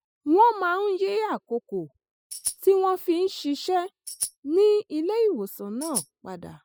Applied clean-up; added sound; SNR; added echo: classical method spectral subtraction.